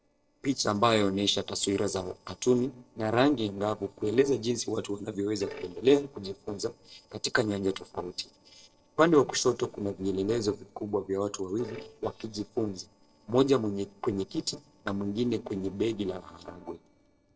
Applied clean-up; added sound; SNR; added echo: neural separator model SepFormer DNS4.